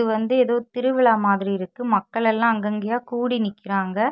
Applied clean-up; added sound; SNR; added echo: none; none; none; none.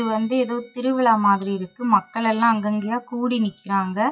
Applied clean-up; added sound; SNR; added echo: classical method WPE with log-MMSE.